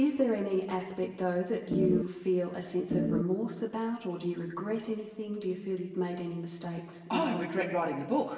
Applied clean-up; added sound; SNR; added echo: none; Organ; -3 dB; reverberation time 1.2 s.